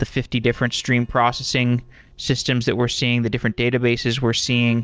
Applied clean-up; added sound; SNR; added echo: neural separator model SepFormer DNS4.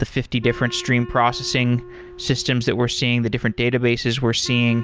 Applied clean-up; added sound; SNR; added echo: none; Wind instrument, woodwind instrument; 19 dB; none.